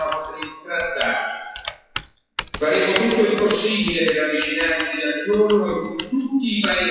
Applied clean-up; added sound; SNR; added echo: classical method WPE with log-MMSE.